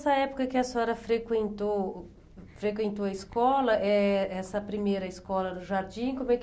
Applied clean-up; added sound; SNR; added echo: none; none; none; none.